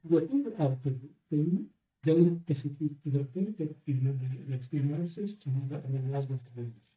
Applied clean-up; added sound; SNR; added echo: neural mask model DeepFilterNet 3.